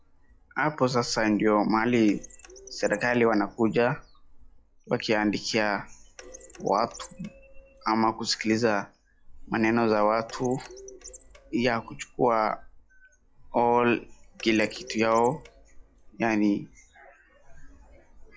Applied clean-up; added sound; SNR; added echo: classical method log-MMSE.